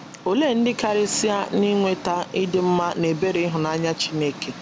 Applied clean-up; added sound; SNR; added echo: none; Engine; 15 dB; none.